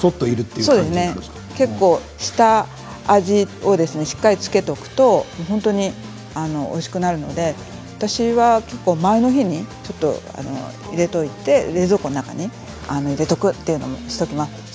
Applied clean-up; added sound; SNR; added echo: none; none; none; none.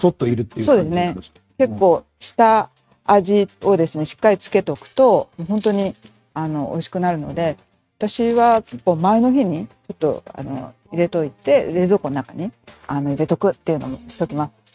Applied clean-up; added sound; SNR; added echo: neural mask model RNNoise.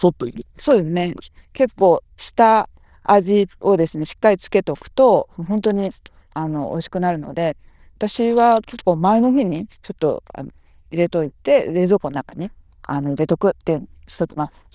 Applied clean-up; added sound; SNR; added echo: neural diffusion model UNIVERSE++.